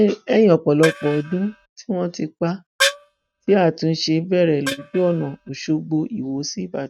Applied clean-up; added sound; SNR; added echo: neural mask model RNNoise.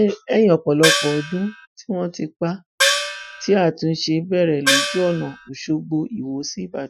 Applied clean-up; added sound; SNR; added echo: classical method Wiener filter.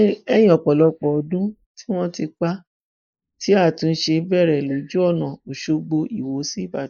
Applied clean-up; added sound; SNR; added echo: neural mask model Resemble Enhance denoiser.